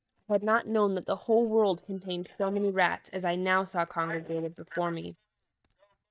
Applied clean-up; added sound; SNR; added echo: neural mask model DeepFilterNet 3.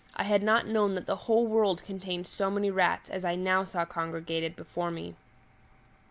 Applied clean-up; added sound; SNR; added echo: none; none; none; none.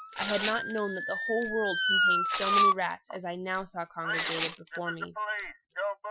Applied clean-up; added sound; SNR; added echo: classical method Wiener filter.